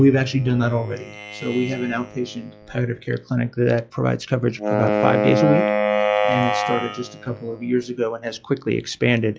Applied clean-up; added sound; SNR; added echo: classical method log-MMSE.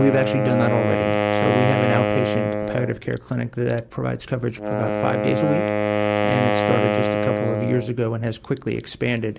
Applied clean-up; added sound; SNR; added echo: none; Wind instrument, woodwind instrument; -1 dB; none.